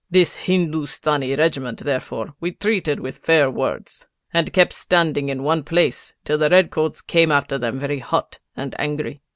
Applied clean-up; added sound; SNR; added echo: none; none; none; none.